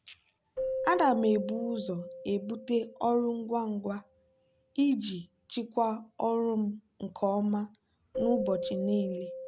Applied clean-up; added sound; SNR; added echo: none; Keyboard (musical); 9 dB; none.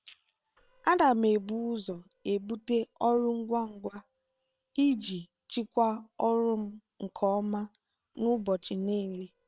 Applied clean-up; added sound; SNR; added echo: neural separator model SepFormer WHAM!.